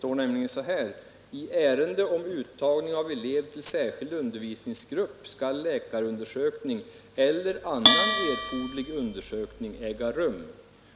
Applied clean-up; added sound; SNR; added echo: none; Bell; -2 dB; none.